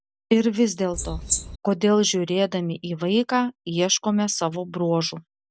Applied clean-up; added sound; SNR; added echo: none; Wild animals; 4 dB; none.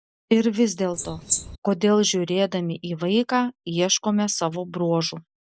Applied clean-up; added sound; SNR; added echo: neural mask model Resemble Enhance denoiser.